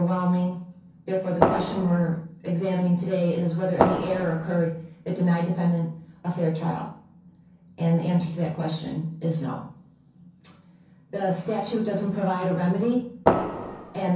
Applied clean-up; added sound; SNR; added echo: none; Fireworks; -1 dB; reverberation time 0.6 s.